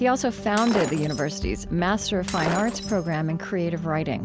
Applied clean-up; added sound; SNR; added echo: none; Shatter; 10 dB; none.